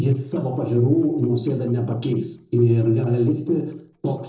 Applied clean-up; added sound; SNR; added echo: neural separator model SepFormer DNS4.